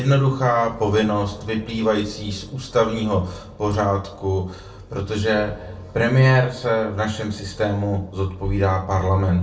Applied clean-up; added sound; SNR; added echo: none; none; none; reverberation time 0.3 s.